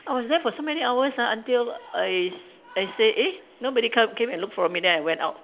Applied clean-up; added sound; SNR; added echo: none; none; none; none.